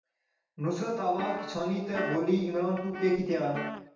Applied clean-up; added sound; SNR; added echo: none; Guitar; 10 dB; reverberation time 0.8 s.